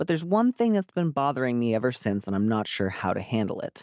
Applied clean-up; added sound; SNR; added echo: none; none; none; none.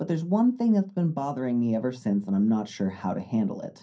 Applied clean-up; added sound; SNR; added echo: none; none; none; reverberation time 0.3 s.